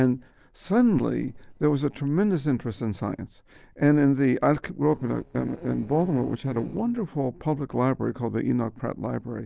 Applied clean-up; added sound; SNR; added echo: neural separator model SepFormer DNS4.